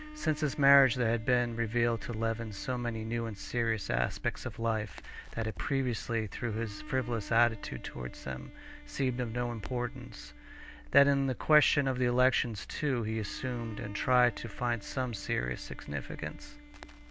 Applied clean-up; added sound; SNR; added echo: none; Bowed string instrument + Crackle; 19 dB; none.